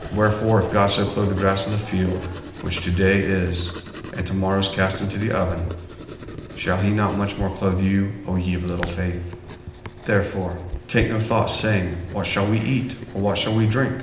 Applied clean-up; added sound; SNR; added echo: none; Writing; 14 dB; reverberation time 0.8 s.